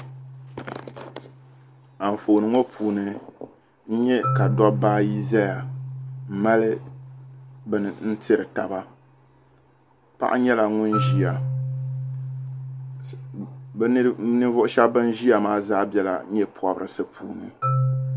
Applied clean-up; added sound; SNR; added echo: none; Marimba, xylophone; 6 dB; none.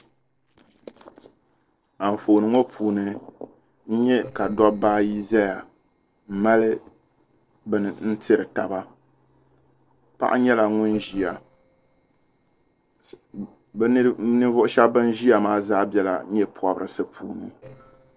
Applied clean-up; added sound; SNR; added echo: neural separator model SepFormer DNS4.